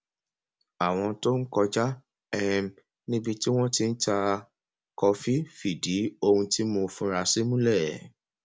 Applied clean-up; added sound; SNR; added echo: none; none; none; none.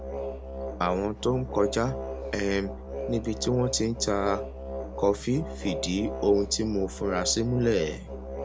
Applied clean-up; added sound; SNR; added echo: none; Musical instrument; 7 dB; none.